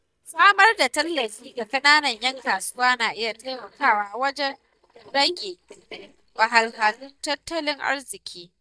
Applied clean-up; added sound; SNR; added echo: neural mask model DeepFilterNet 3.